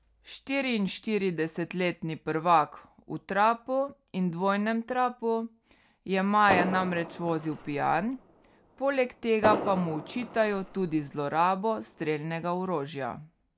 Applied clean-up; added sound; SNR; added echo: none; Fireworks; 8 dB; none.